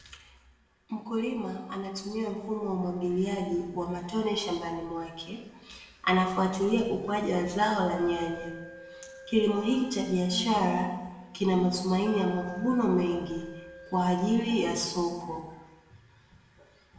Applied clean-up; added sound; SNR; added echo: none; Alarm; 19 dB; reverberation time 0.9 s.